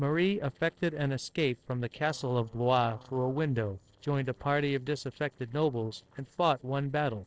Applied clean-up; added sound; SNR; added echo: neural separator model SepFormer DNS4.